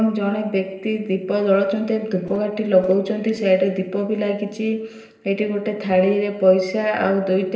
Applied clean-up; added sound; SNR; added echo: neural separator model SepFormer DNS4.